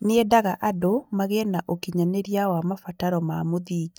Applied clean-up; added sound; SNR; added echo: neural mask model DeepFilterNet 3.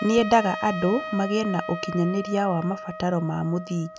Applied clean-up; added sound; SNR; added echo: none; Trumpet; 11 dB; none.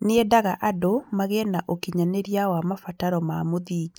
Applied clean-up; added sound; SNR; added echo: neural mask model Resemble Enhance denoiser.